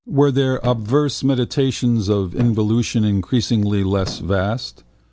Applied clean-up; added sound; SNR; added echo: none; Thump, thud; 19 dB; none.